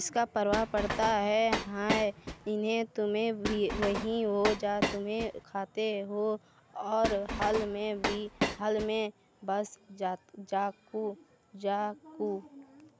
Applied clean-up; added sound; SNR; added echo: none; Train; 4 dB; none.